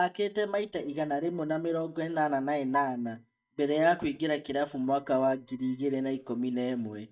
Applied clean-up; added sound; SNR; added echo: neural mask model DeepFilterNet 3.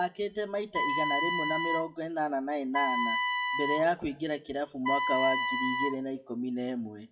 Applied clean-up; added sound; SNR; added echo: classical method WPE with log-MMSE.